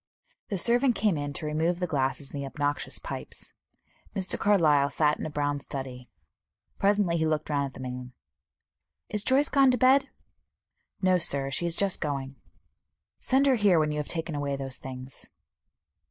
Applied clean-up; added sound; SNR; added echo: neural mask model DeepFilterNet 3.